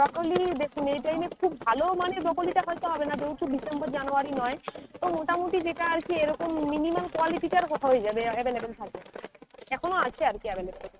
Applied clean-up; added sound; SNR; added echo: neural mask model RNNoise.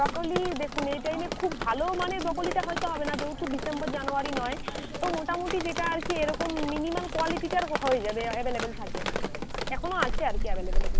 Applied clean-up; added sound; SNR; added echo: none; Drip; 0 dB; none.